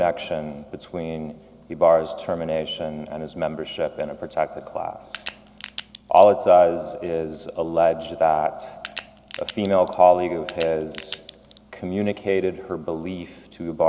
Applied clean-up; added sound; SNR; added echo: none; Crack; 12 dB; none.